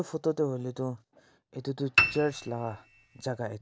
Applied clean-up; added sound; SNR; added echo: none; Piano; -2 dB; none.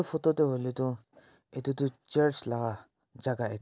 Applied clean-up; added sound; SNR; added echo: none; none; none; none.